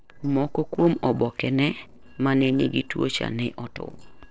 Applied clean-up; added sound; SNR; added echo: neural separator model SepFormer DNS4.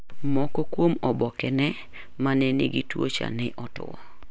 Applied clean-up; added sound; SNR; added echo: none; none; none; none.